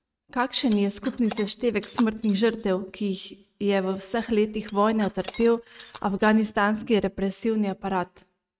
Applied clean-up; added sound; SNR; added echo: neural mask model RNNoise.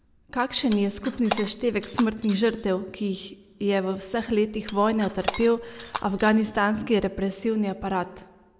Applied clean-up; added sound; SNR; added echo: none; Shatter; 14 dB; none.